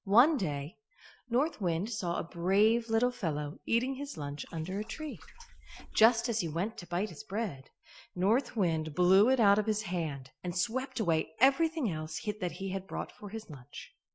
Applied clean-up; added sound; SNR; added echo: neural mask model Resemble Enhance denoiser.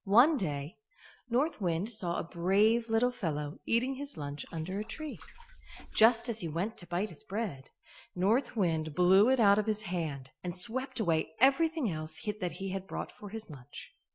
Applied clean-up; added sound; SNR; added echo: none; Liquid; 19 dB; none.